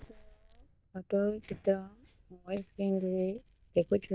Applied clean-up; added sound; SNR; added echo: neural mask model DeepFilterNet 3.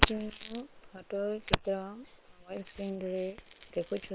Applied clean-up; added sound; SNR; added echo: neural separator model SepFormer WHAM!.